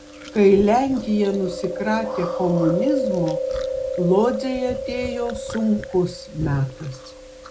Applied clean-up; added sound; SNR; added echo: none; Chewing, mastication; 6 dB; none.